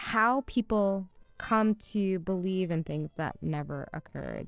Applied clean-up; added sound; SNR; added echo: neural separator model SepFormer DNS4.